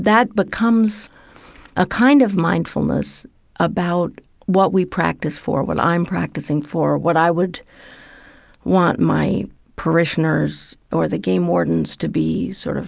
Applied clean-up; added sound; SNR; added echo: none; none; none; none.